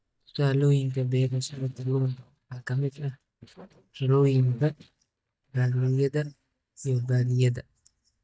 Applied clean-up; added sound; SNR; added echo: neural mask model DeepFilterNet 3.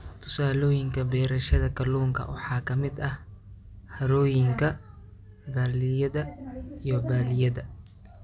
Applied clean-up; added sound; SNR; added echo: none; none; none; none.